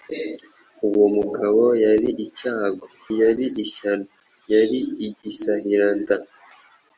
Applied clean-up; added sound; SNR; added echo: none; none; none; none.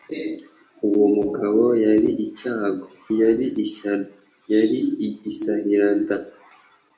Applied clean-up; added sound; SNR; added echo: none; none; none; reverberation time 0.3 s.